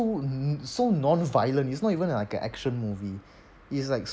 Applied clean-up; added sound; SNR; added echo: none; none; none; none.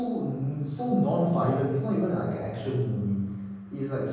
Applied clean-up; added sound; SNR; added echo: none; none; none; reverberation time 1.3 s.